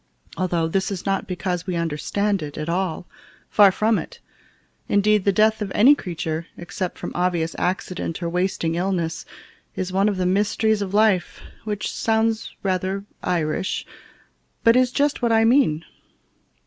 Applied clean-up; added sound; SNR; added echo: none; none; none; none.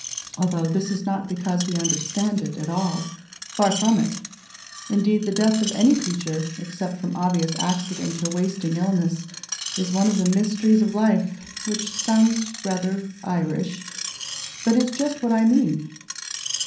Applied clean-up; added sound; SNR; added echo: none; Screech; 11 dB; reverberation time 0.6 s.